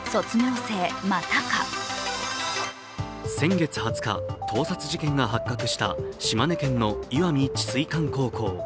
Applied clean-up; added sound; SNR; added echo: none; none; none; none.